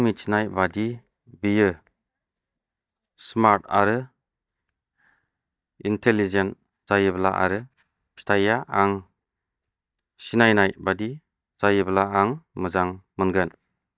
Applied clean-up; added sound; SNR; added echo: neural mask model DeepFilterNet 3.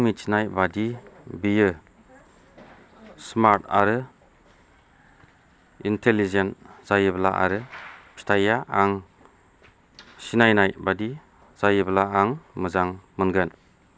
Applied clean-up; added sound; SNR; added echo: none; none; none; none.